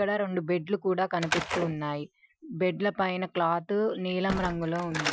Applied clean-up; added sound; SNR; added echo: classical method Wiener filter.